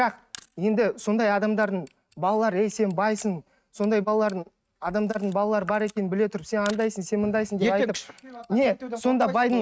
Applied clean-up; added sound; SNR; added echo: neural mask model RNNoise.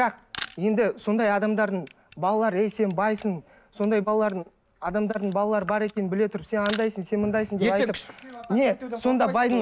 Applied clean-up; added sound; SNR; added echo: none; Camera; 18 dB; none.